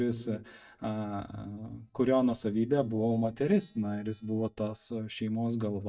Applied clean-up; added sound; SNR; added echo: neural mask model DeepFilterNet 3.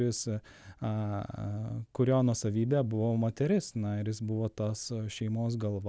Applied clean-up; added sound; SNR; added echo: none; none; none; none.